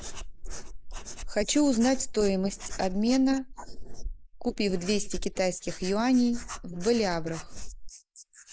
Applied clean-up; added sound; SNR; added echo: neural mask model Resemble Enhance denoiser.